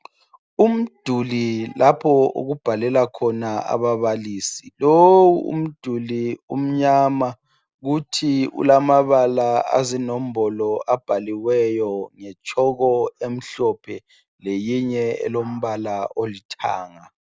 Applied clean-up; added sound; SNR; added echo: none; none; none; none.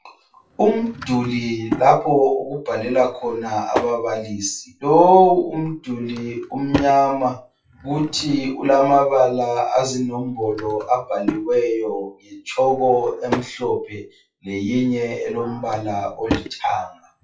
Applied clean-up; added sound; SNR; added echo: classical method WPE with log-MMSE.